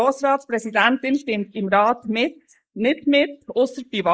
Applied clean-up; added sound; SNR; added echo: neural mask model Resemble Enhance denoiser.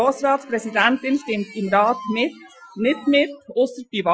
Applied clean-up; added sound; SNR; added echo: classical method Wiener filter.